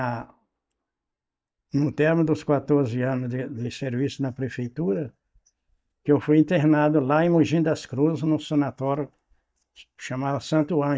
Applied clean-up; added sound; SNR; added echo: neural mask model DeepFilterNet 3.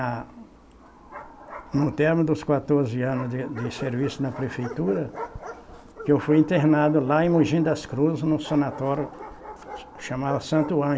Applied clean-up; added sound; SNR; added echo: none; Bark; 16 dB; none.